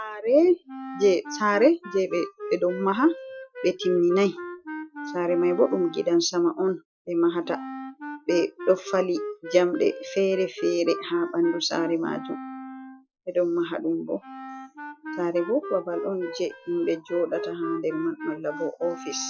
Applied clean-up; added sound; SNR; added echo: classical method Wiener filter.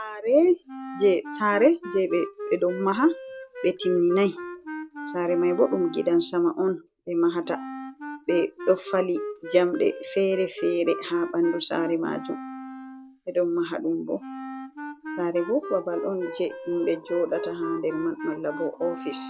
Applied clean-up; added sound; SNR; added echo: none; Wind instrument, woodwind instrument; 12 dB; none.